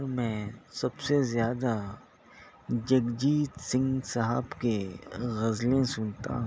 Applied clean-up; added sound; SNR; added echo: none; none; none; none.